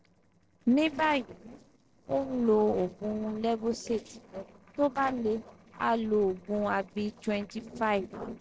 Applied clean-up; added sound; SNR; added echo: neural separator model SepFormer DNS4.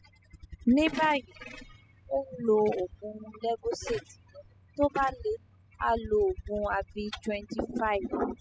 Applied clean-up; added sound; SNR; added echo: classical method spectral subtraction.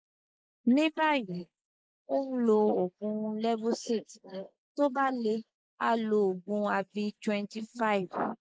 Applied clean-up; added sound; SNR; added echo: neural mask model Resemble Enhance denoiser.